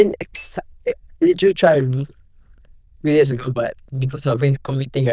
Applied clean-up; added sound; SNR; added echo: neural diffusion model UNIVERSE++.